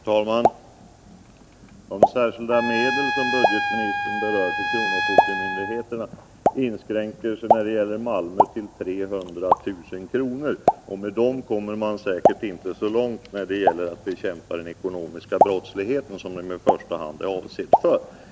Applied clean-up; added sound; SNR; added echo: none; Trumpet + Explosion; -1 dB; none.